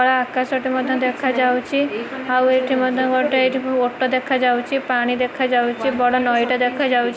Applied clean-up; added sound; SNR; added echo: none; none; none; none.